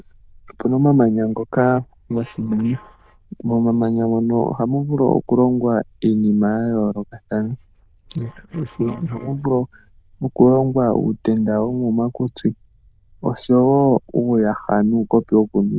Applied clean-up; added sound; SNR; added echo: neural diffusion model UNIVERSE++.